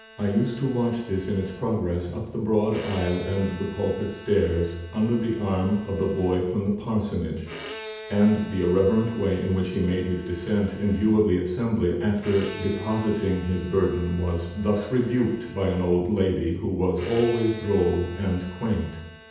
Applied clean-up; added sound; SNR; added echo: none; Bowed string instrument; 18 dB; reverberation time 0.8 s.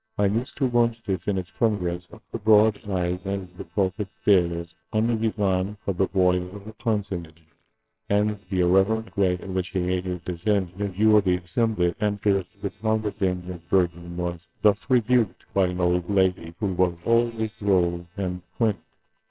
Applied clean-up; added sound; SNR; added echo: neural separator model SepFormer WHAMR!.